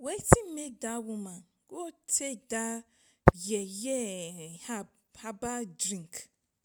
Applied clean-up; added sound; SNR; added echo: none; Tap; -4 dB; none.